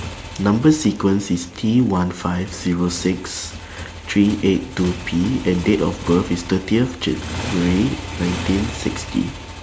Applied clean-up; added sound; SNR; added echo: none; Motorcycle; 11 dB; none.